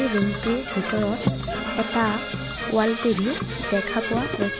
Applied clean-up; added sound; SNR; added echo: none; Brass instrument / Percussion; 3 dB; none.